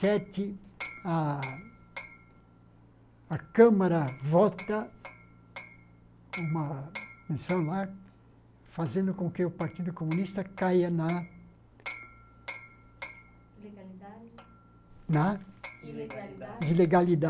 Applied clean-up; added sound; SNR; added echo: none; Hammer; 18 dB; none.